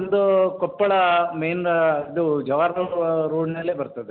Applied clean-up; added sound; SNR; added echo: none; none; none; none.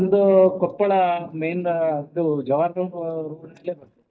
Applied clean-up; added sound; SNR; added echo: neural mask model DeepFilterNet 3.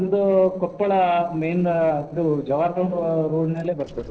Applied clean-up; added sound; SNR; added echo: neural separator model SepFormer DNS4.